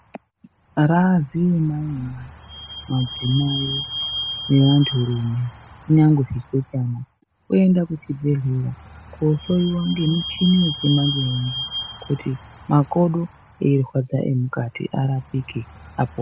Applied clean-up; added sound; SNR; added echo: none; Squeak / Vehicle; 12 dB; none.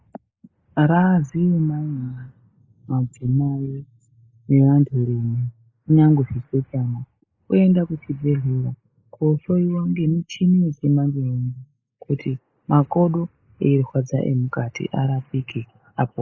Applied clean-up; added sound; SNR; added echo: neural mask model Resemble Enhance denoiser.